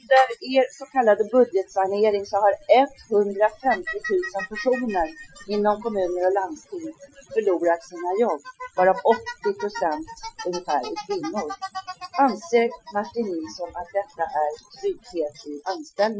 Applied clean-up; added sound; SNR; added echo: classical method Wiener filter.